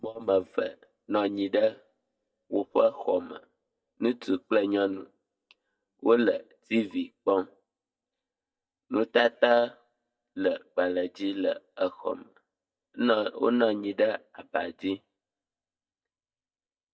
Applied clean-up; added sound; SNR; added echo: neural mask model DeepFilterNet 3.